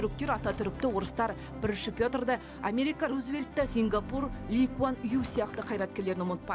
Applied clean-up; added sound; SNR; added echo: none; Walk, footsteps; 13 dB; none.